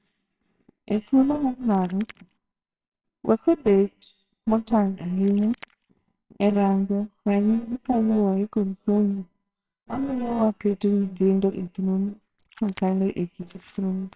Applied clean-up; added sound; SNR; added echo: neural separator model SepFormer WHAMR!.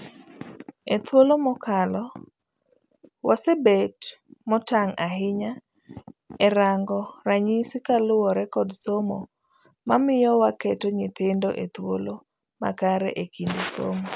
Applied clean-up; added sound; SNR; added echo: none; none; none; none.